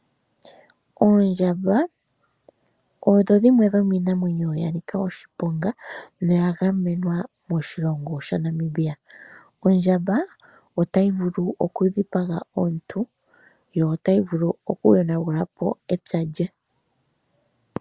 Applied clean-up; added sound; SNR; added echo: none; none; none; none.